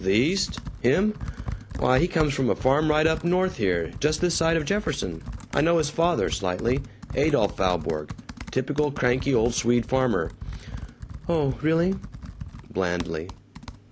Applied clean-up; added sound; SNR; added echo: none; Computer keyboard; 12 dB; none.